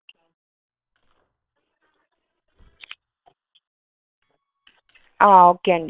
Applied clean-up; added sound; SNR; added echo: neural separator model SepFormer WHAM!.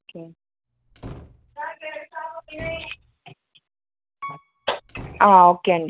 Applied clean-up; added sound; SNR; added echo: none; Piano + Slam; 18 dB; none.